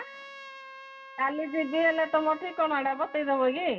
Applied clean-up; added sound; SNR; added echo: none; Trumpet; 18 dB; reverberation time 1.9 s.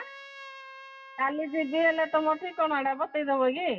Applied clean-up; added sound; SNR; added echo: classical method WPE with log-MMSE.